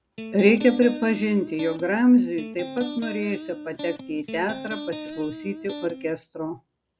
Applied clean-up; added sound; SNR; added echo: none; Rattle (instrument) + Electric guitar; 12 dB; none.